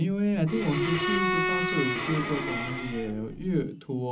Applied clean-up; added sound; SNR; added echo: none; Bowed string instrument; 1 dB; reverberation time 0.4 s.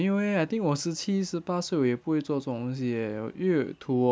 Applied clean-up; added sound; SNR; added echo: none; none; none; none.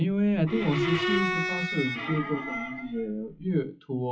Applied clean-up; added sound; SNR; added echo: classical method WPE with log-MMSE.